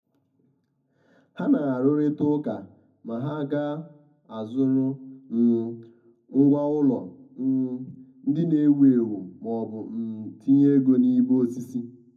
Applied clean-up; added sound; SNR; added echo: none; none; none; reverberation time 0.3 s.